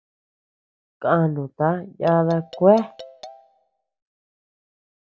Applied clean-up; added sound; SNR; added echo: none; Marimba, xylophone; 18 dB; none.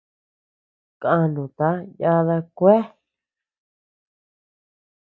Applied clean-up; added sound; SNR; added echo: none; none; none; none.